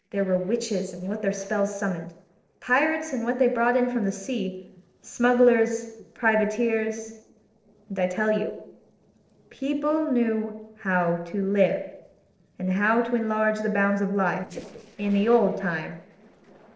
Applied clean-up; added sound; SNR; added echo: neural separator model SepFormer DNS4.